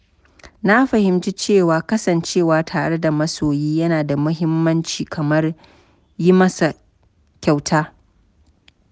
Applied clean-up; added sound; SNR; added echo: none; none; none; none.